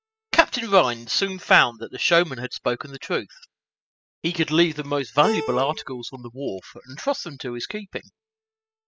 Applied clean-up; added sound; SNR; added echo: classical method spectral subtraction.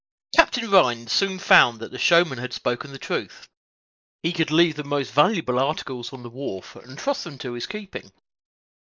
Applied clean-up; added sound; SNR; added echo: neural mask model Resemble Enhance denoiser.